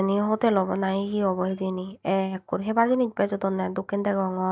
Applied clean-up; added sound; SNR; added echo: neural mask model DeepFilterNet 3.